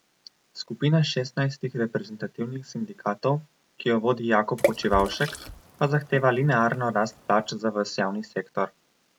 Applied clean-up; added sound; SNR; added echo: none; Water / Splash, splatter; 7 dB; none.